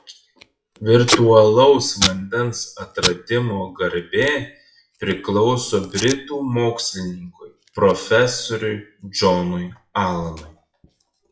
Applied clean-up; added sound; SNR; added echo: classical method WPE with log-MMSE.